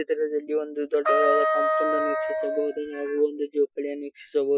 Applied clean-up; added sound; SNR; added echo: classical method Wiener filter.